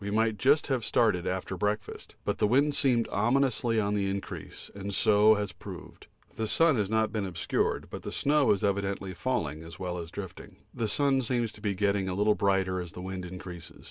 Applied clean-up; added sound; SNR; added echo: none; none; none; none.